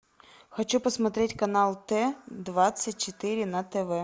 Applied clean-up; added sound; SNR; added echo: none; none; none; none.